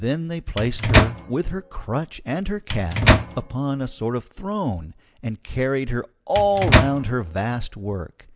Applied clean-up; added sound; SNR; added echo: none; Microwave oven; -3 dB; none.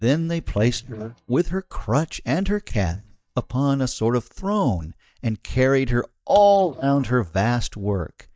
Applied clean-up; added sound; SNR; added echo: neural mask model DeepFilterNet 3.